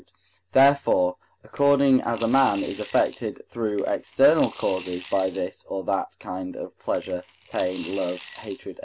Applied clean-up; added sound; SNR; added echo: none; Coin (dropping) / Glass; 20 dB; none.